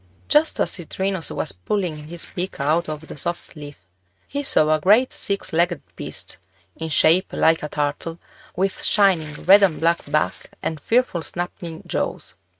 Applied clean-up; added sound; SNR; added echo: neural mask model RNNoise.